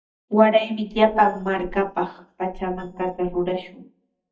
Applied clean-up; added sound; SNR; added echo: neural mask model DeepFilterNet 3.